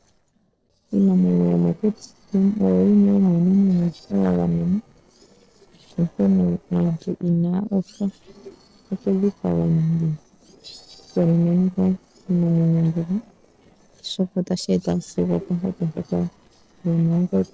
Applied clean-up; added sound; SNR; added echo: neural separator model SepFormer DNS4.